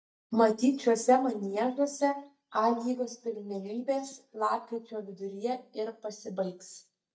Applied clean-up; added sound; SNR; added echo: neural mask model DeepFilterNet 3.